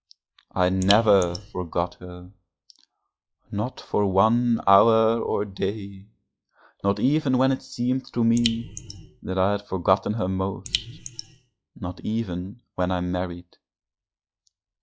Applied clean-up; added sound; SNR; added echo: classical method log-MMSE.